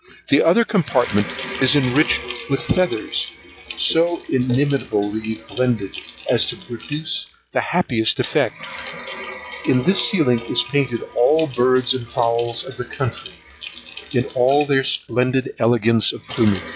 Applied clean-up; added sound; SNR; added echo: classical method log-MMSE.